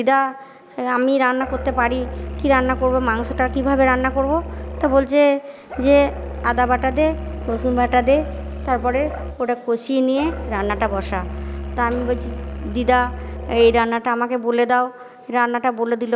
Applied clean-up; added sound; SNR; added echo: none; Musical instrument; 9 dB; none.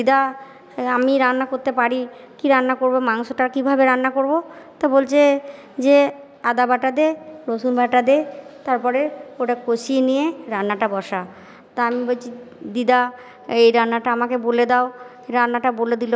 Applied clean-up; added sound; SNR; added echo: none; none; none; none.